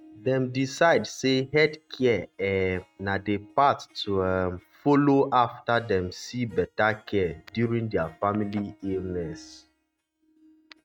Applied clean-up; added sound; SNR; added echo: neural mask model RNNoise.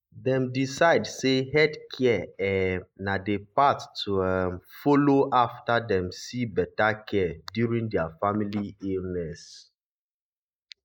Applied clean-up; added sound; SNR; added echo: neural mask model Resemble Enhance denoiser.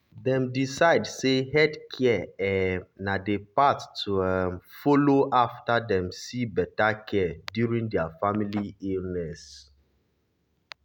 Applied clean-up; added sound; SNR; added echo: none; none; none; none.